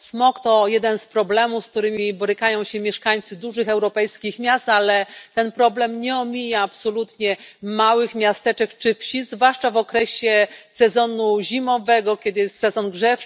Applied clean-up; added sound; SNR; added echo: none; none; none; none.